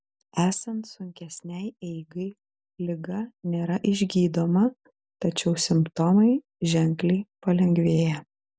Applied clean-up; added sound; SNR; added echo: none; none; none; none.